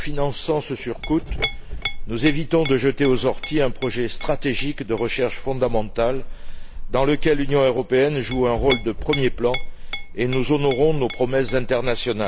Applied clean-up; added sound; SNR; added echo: none; Chink, clink; 4 dB; none.